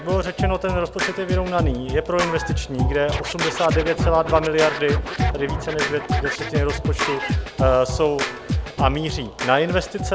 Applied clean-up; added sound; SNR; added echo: none; Scratching (performance technique); 2 dB; none.